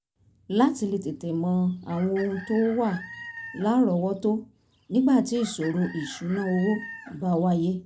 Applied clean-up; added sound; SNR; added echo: none; Chicken, rooster; 18 dB; none.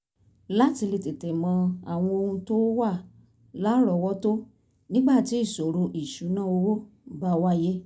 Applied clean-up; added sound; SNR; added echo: none; none; none; none.